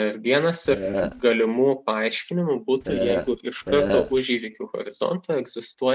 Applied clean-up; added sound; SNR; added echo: neural mask model RNNoise.